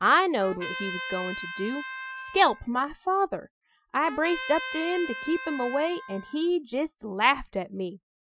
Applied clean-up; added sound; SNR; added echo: classical method Wiener filter.